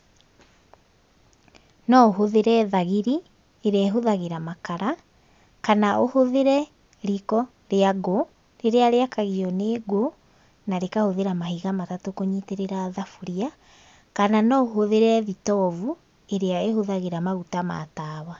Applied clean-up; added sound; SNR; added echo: none; none; none; none.